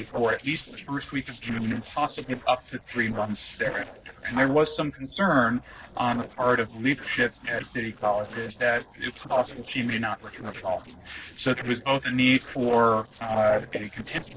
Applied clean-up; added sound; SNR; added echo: neural separator model SepFormer DNS4.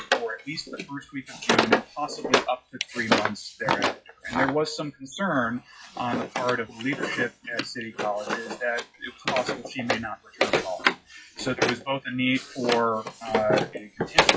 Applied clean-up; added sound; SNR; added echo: classical method WPE with log-MMSE.